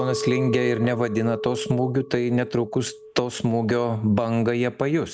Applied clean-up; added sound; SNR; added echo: none; Chink, clink; 11 dB; none.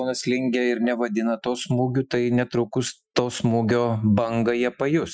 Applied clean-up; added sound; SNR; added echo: classical method Wiener filter.